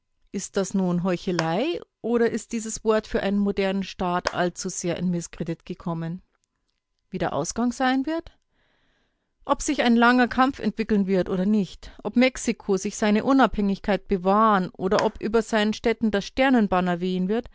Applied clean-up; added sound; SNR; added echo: none; Clapping; 16 dB; none.